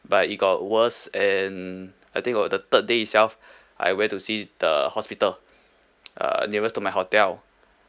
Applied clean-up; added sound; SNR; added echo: none; none; none; none.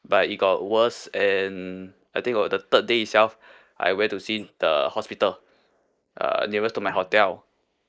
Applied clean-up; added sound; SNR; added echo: neural mask model Resemble Enhance denoiser.